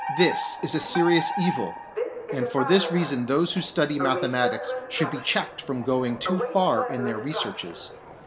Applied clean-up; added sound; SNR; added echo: none; Alarm; 6 dB; none.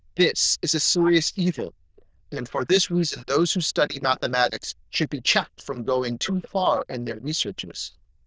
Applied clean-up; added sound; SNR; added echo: neural diffusion model UNIVERSE++.